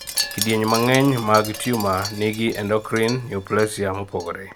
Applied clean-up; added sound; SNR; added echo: none; Wind chime; 11 dB; none.